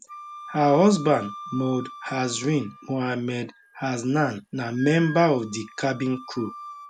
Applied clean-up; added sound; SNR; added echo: none; Wind instrument, woodwind instrument; 17 dB; none.